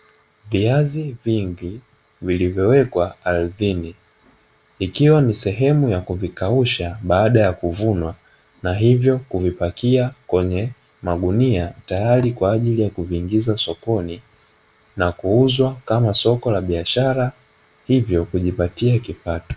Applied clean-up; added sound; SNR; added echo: none; none; none; none.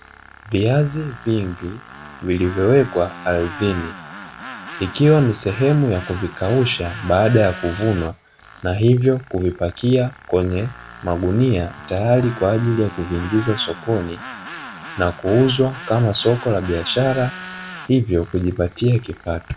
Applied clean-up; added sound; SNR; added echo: none; Tools; 16 dB; none.